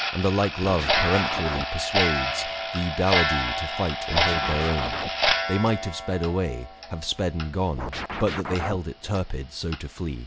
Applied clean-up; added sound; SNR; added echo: none; Clock + Scratching (performance technique); 1 dB; none.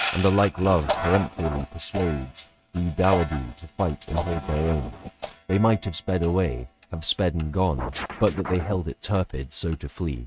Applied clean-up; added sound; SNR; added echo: neural mask model RNNoise.